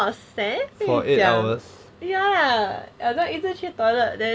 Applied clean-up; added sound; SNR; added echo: none; none; none; none.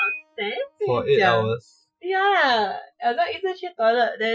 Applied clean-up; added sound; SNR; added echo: classical method Wiener filter.